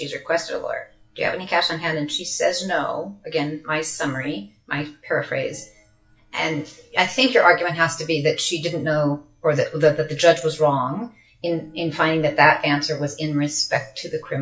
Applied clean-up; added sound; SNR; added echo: classical method WPE with log-MMSE.